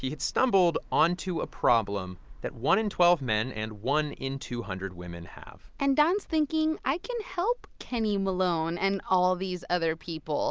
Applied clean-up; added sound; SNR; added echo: none; none; none; none.